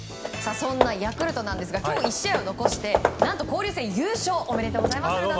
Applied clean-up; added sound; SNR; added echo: none; Hammer / Wood; 3 dB; none.